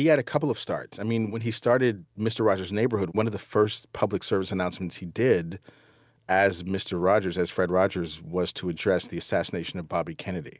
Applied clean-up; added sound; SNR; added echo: none; none; none; none.